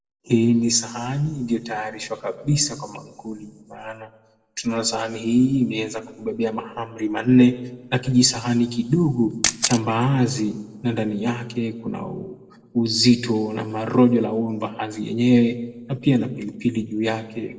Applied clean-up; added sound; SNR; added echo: neural separator model SepFormer DNS4.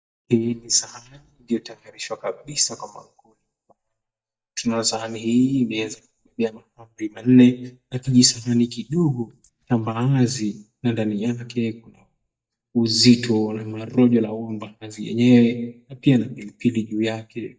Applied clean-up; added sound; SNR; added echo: neural mask model DeepFilterNet 3.